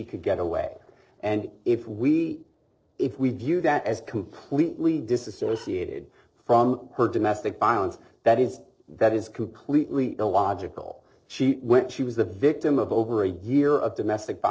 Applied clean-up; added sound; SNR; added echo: neural separator model SepFormer DNS4.